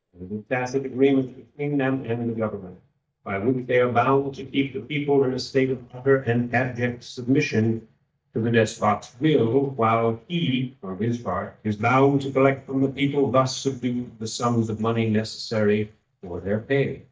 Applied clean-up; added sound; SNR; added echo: neural mask model DeepFilterNet 3.